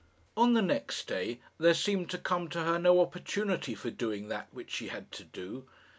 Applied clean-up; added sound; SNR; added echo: none; none; none; none.